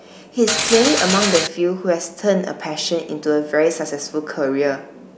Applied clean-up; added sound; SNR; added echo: none; Mechanisms; 0 dB; none.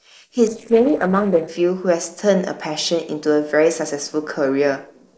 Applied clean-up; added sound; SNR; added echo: neural separator model SepFormer DNS4.